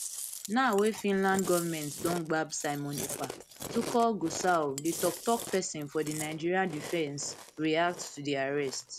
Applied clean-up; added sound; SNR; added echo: none; Chewing, mastication; 11 dB; none.